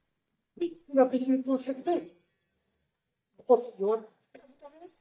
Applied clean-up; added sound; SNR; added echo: neural mask model DeepFilterNet 3.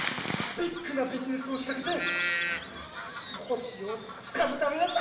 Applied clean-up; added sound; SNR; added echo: none; Bird vocalization, bird call, bird song; 2 dB; reverberation time 1.1 s.